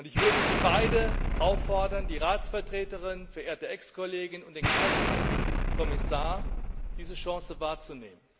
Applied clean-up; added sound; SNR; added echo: none; Explosion; -3 dB; none.